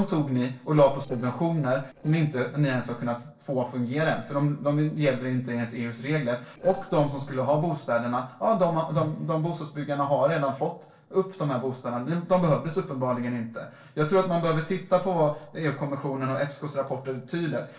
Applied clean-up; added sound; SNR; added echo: neural separator model SepFormer DNS4.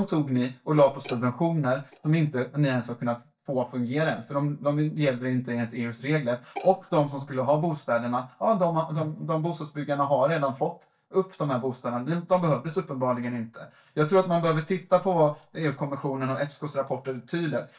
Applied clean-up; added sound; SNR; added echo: neural mask model DeepFilterNet 3.